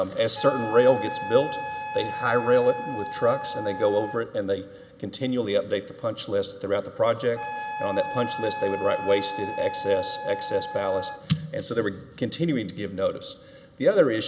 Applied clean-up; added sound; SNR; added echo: none; Wind instrument, woodwind instrument; 11 dB; none.